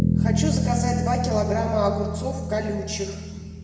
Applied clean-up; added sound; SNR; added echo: none; Bass guitar; -2 dB; reverberation time 1.4 s.